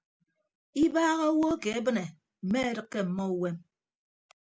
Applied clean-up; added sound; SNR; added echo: none; none; none; none.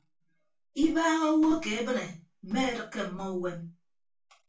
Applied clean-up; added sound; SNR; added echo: none; none; none; reverberation time 0.2 s.